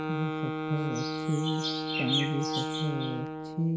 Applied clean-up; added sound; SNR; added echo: none; Chirp, tweet + Wind instrument, woodwind instrument; 0 dB; none.